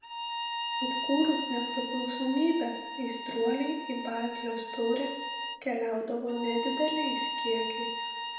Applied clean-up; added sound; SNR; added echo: none; Bowed string instrument; 4 dB; reverberation time 0.8 s.